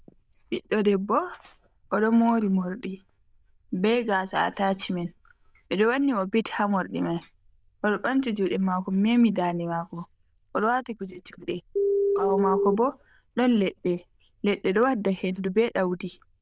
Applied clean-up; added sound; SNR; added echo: neural diffusion model UNIVERSE++.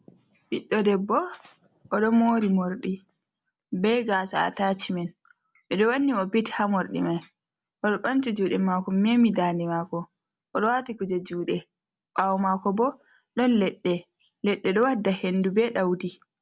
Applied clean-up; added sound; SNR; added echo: none; none; none; none.